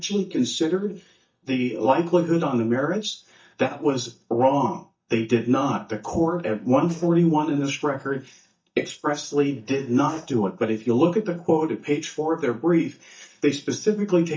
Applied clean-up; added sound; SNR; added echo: neural mask model DeepFilterNet 3.